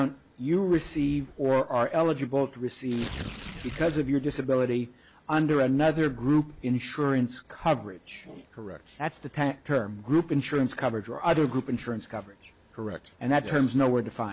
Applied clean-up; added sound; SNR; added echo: none; Tearing; 9 dB; none.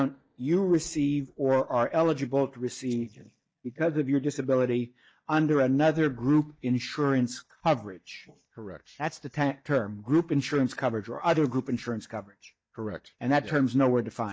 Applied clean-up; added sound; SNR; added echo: neural mask model DeepFilterNet 3.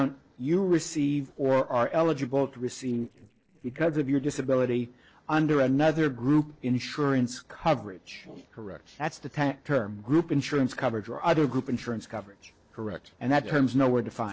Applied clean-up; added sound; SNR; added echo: neural separator model SepFormer DNS4.